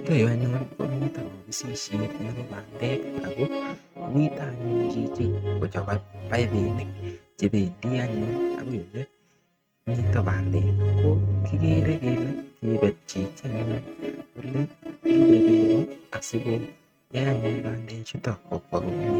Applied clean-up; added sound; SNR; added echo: neural mask model RNNoise.